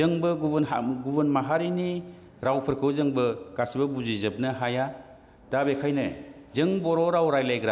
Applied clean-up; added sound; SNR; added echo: none; none; none; none.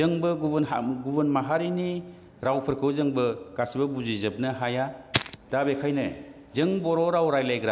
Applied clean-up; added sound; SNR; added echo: none; Fire; 5 dB; none.